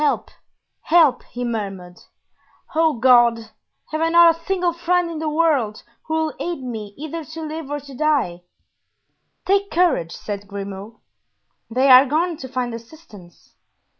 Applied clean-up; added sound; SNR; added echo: none; none; none; none.